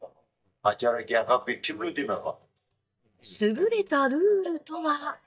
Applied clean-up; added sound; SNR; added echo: neural mask model DeepFilterNet 3.